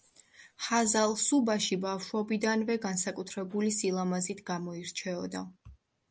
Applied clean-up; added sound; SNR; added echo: none; none; none; none.